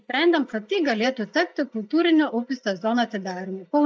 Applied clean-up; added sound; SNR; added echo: neural mask model DeepFilterNet 3.